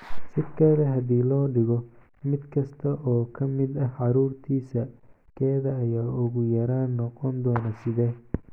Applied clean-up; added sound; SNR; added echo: none; none; none; none.